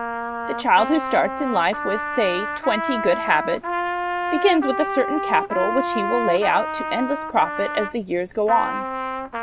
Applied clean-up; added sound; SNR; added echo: none; Trumpet; 4 dB; none.